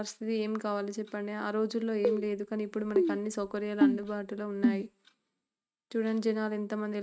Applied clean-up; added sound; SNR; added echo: neural mask model RNNoise.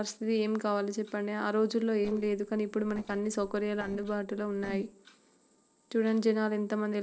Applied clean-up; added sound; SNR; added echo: neural separator model SepFormer DNS4.